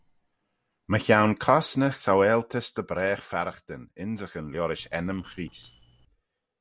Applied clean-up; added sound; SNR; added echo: neural separator model SepFormer DNS4.